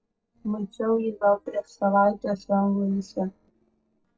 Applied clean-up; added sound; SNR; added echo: neural separator model SepFormer DNS4.